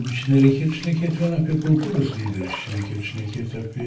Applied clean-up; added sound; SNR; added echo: none; Bathtub (filling or washing); 20 dB; reverberation time 0.3 s.